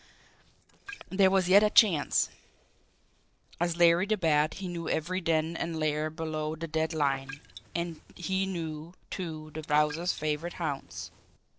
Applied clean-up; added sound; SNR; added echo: neural separator model SepFormer DNS4.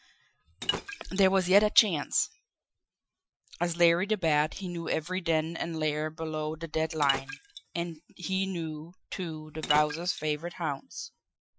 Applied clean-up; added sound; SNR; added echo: classical method Wiener filter.